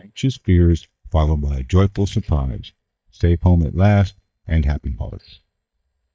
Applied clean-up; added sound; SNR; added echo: neural mask model DeepFilterNet 3.